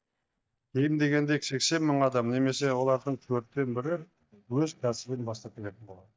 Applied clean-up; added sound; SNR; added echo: neural mask model DeepFilterNet 3.